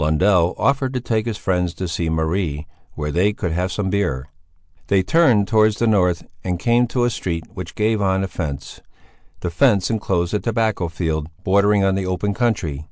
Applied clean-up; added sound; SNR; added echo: none; none; none; none.